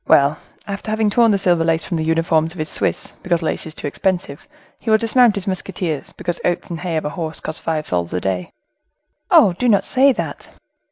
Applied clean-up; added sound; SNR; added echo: none; none; none; none.